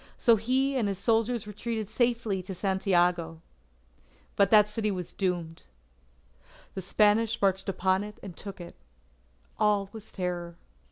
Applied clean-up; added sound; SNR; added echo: none; none; none; none.